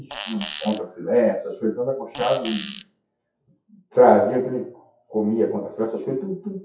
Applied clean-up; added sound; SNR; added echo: classical method WPE with log-MMSE.